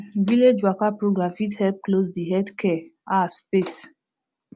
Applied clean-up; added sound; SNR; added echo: none; none; none; none.